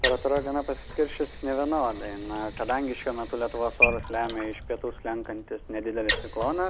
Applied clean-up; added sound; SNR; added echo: none; Sink (filling or washing) / Water; 2 dB; none.